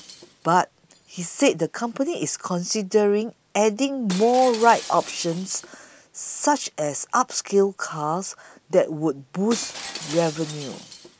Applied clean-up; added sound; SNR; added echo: none; Shatter; 18 dB; none.